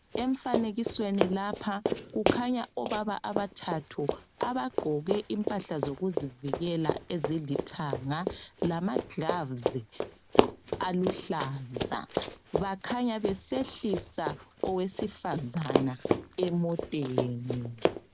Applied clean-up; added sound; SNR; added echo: none; Run; 1 dB; none.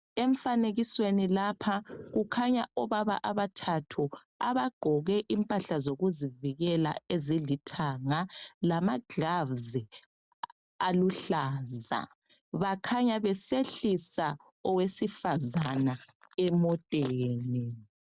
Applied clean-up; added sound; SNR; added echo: none; none; none; none.